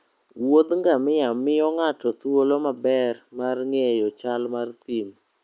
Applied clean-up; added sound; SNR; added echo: none; none; none; none.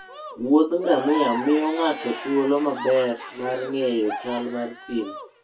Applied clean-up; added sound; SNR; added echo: none; Crowd / Cheering; 11 dB; reverberation time 0.2 s.